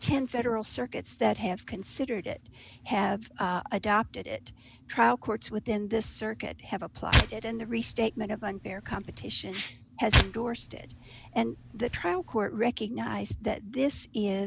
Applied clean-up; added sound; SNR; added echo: none; Tearing; 0 dB; none.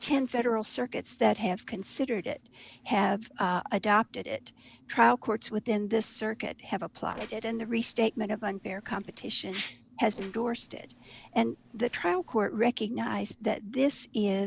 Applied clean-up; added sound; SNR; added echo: neural separator model SepFormer DNS4.